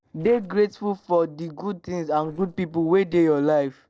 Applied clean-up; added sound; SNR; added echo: neural separator model SepFormer DNS4.